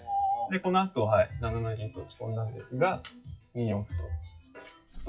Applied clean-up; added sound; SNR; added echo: classical method WPE with log-MMSE.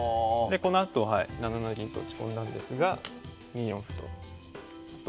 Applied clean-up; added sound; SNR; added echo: none; none; none; none.